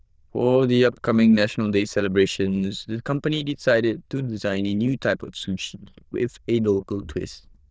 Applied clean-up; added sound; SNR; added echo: neural diffusion model UNIVERSE++.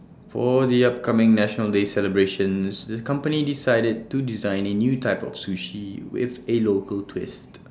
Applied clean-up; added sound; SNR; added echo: none; none; none; none.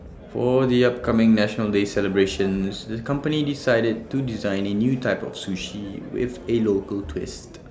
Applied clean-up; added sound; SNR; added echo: none; Run + Crowd; 18 dB; none.